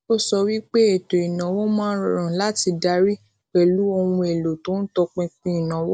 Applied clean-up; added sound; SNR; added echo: none; none; none; none.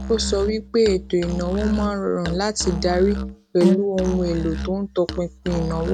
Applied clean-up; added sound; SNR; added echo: none; Musical instrument; 6 dB; none.